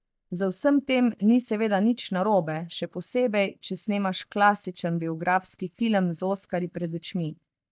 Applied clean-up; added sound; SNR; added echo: neural mask model DeepFilterNet 3.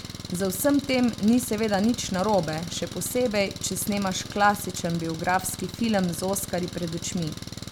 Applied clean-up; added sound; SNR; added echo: none; Engine; 11 dB; none.